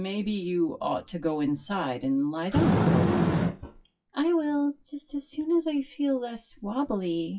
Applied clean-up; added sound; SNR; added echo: classical method WPE with log-MMSE.